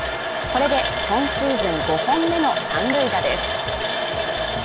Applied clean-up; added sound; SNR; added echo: none; Water tap, faucet; 2 dB; none.